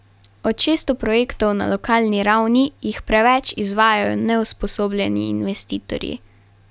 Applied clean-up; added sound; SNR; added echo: none; none; none; none.